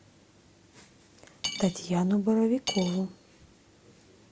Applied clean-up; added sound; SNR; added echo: none; Cutlery, silverware / Dishes, pots, and pans; 10 dB; none.